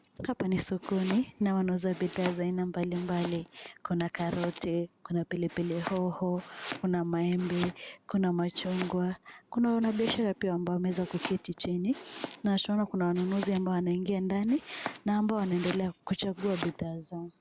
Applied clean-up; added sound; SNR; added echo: none; Domestic sounds, home sounds; 14 dB; none.